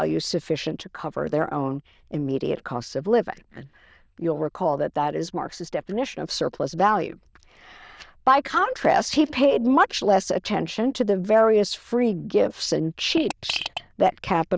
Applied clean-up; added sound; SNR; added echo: neural diffusion model UNIVERSE++.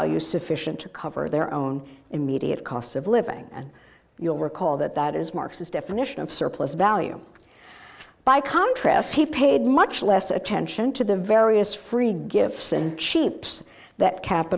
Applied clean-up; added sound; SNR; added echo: none; none; none; none.